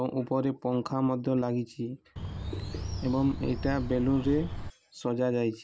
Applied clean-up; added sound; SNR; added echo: none; Bird; 6 dB; none.